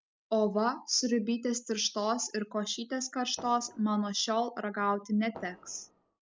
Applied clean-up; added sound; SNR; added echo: none; Fireworks; 20 dB; none.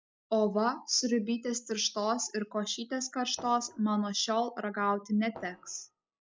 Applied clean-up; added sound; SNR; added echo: classical method log-MMSE.